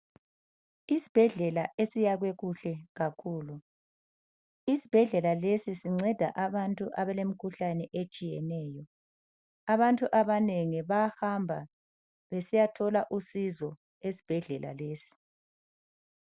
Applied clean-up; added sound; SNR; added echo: none; none; none; none.